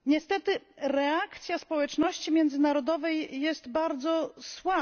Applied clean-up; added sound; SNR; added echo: none; none; none; none.